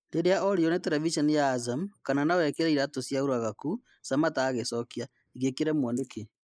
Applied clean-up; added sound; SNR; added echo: neural mask model Resemble Enhance denoiser.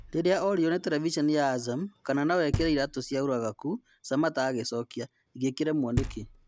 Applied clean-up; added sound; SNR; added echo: none; Knock; 12 dB; none.